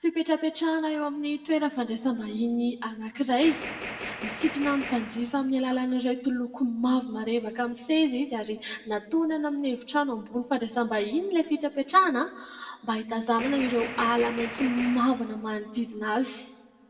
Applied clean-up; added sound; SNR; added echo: none; Gunshot, gunfire; 10 dB; reverberation time 1.3 s.